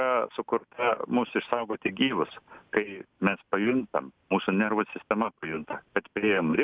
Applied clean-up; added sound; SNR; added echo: none; none; none; none.